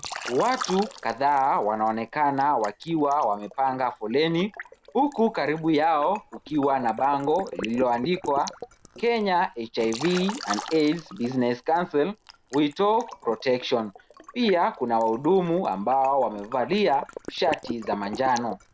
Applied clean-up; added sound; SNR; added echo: none; Liquid; 15 dB; none.